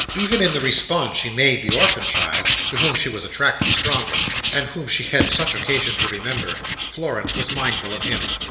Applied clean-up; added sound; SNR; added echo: none; Writing; 0 dB; reverberation time 1.0 s.